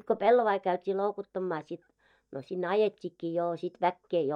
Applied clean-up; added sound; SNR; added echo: neural mask model DeepFilterNet 3.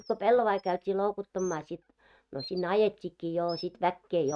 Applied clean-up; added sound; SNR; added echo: neural mask model RNNoise.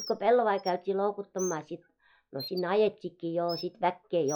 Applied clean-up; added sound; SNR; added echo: classical method log-MMSE.